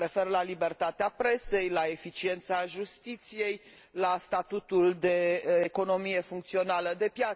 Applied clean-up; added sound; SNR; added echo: none; none; none; none.